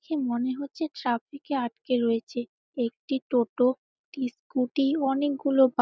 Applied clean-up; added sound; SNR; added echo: none; none; none; none.